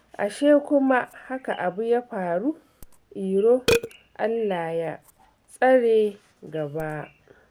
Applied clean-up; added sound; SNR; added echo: none; Burping, eructation; 11 dB; none.